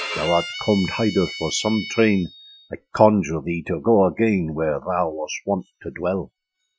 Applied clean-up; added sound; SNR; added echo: classical method Wiener filter.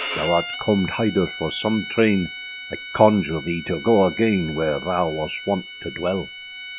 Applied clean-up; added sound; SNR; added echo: none; Bowed string instrument; 11 dB; none.